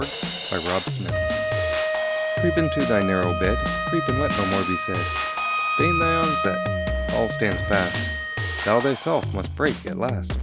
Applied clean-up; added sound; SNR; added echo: none; Drum kit + Wind instrument, woodwind instrument; -1 dB; none.